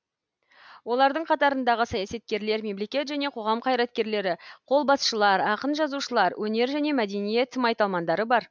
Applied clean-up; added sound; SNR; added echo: none; none; none; none.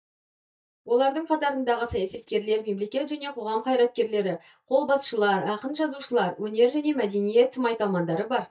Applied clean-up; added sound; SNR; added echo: neural mask model DeepFilterNet 3.